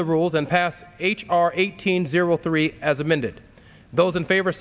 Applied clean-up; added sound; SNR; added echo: none; none; none; none.